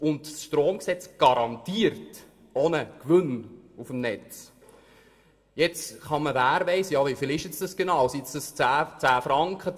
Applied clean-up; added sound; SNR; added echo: none; none; none; reverberation time 0.8 s.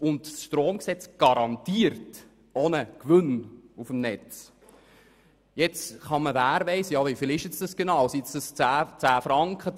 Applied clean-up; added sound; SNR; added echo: none; none; none; none.